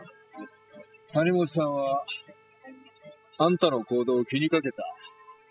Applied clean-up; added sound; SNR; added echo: classical method spectral subtraction.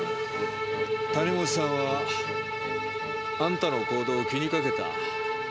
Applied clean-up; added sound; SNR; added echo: none; Bowed string instrument; -1 dB; none.